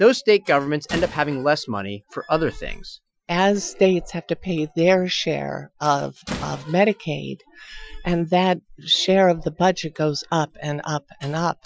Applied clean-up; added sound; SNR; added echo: classical method Wiener filter.